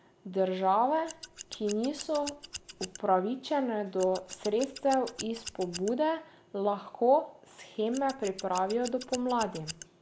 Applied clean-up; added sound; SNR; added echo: none; Scissors; 14 dB; none.